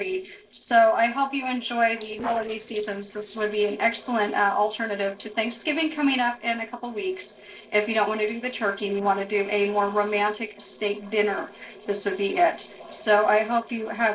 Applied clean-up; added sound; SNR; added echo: neural separator model SepFormer DNS4.